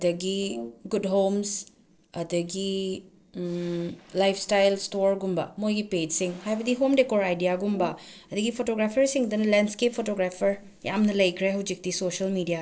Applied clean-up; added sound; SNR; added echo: neural separator model SepFormer DNS4.